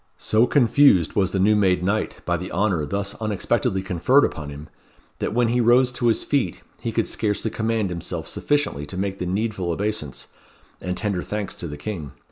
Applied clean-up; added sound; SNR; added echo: none; none; none; none.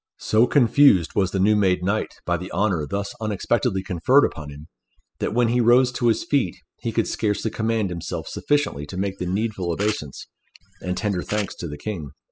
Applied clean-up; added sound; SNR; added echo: classical method spectral subtraction.